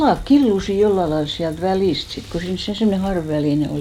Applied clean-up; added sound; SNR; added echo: none; Bicycle; 20 dB; none.